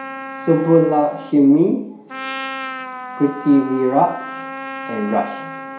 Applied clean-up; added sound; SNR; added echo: none; Trumpet; 12 dB; reverberation time 0.5 s.